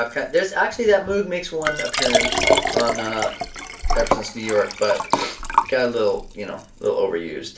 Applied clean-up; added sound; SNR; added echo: none; Liquid; 1 dB; reverberation time 0.3 s.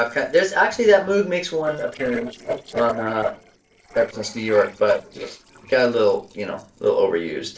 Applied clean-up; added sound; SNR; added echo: neural separator model SepFormer DNS4.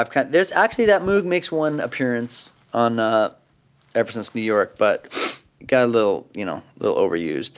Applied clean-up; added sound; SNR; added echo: none; none; none; none.